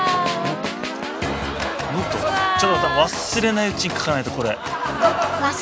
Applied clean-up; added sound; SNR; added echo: none; none; none; none.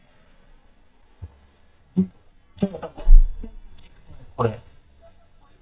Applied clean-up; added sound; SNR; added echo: neural mask model DeepFilterNet 3.